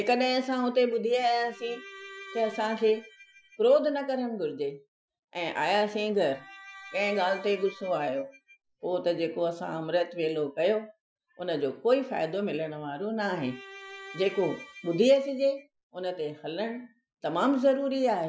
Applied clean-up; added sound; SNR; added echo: classical method Wiener filter.